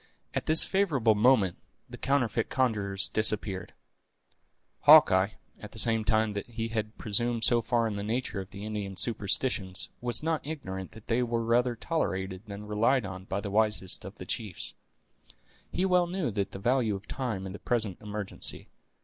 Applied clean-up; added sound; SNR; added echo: neural mask model Resemble Enhance denoiser.